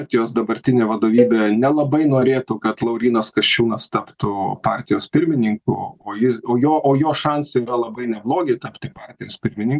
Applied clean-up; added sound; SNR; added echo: neural mask model DeepFilterNet 3.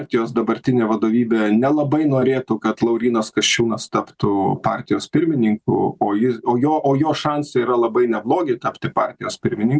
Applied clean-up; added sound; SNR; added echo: none; none; none; none.